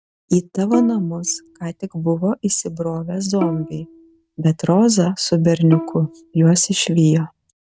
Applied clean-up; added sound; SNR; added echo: neural mask model RNNoise.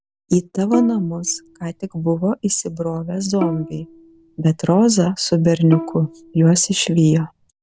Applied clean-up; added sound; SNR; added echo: none; Bowed string instrument; 12 dB; none.